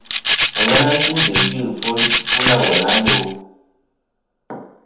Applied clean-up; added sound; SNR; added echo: none; Rattle (instrument); -4 dB; reverberation time 1.1 s.